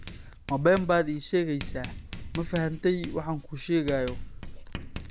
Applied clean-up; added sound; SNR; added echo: none; Writing; 10 dB; none.